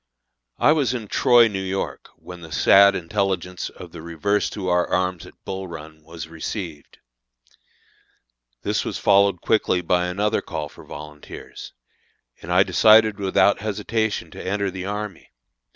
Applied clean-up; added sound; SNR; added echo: none; none; none; none.